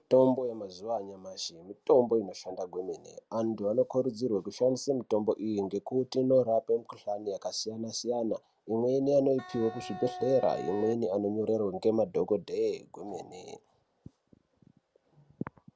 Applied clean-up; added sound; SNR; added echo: none; Wind instrument, woodwind instrument; 12 dB; none.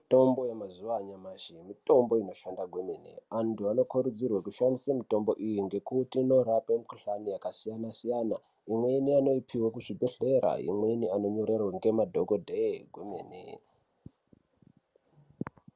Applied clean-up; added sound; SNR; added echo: none; none; none; none.